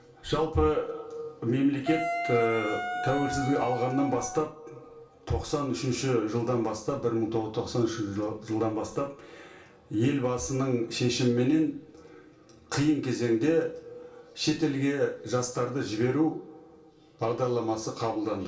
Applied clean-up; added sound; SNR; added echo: none; Wind instrument, woodwind instrument; 5 dB; reverberation time 0.3 s.